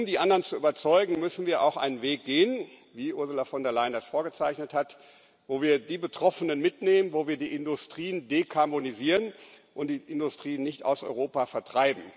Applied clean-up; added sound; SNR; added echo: none; none; none; none.